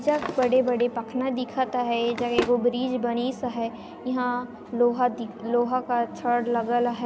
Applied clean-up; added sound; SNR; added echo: none; Drawer open or close; 14 dB; none.